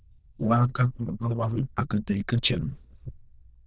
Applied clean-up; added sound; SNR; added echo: neural diffusion model UNIVERSE++.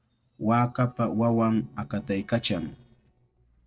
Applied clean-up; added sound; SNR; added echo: neural separator model SepFormer DNS4.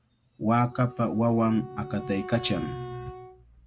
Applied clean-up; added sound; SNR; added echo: none; Wind instrument, woodwind instrument; 14 dB; none.